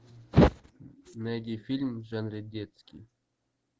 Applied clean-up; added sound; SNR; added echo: none; none; none; none.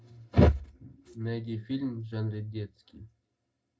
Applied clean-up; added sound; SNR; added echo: none; none; none; reverberation time 0.2 s.